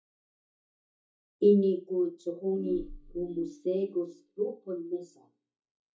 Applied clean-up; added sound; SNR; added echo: neural mask model DeepFilterNet 3.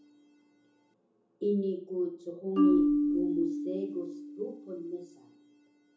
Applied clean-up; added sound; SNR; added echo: none; Marimba, xylophone; -3 dB; reverberation time 0.6 s.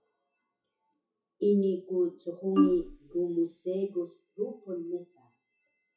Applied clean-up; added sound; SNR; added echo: classical method WPE with log-MMSE.